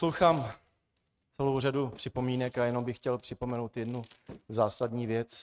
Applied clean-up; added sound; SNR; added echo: neural mask model RNNoise.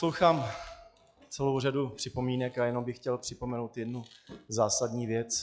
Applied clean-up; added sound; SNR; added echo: classical method log-MMSE.